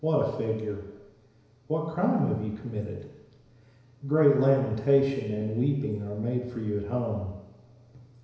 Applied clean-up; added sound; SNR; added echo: none; none; none; reverberation time 1.0 s.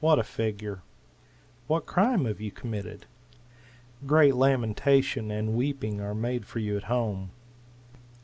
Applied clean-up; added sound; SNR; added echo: none; none; none; none.